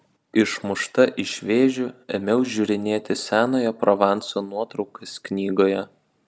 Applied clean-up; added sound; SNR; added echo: none; none; none; none.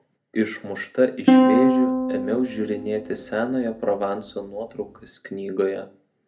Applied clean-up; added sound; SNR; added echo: none; Plucked string instrument; -3 dB; reverberation time 0.3 s.